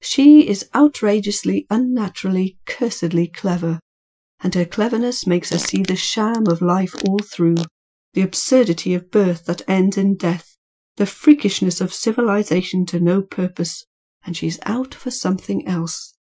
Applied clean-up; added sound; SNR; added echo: classical method Wiener filter.